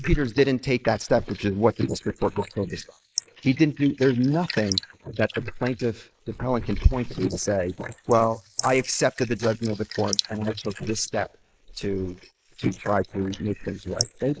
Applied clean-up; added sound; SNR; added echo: neural mask model Resemble Enhance denoiser.